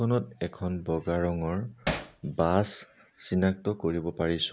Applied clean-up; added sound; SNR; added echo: none; Hammer; 4 dB; none.